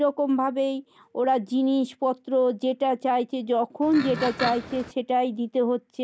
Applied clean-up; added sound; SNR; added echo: none; Livestock, farm animals, working animals; 8 dB; none.